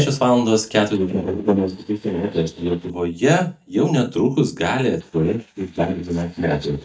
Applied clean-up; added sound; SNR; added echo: neural mask model DeepFilterNet 3.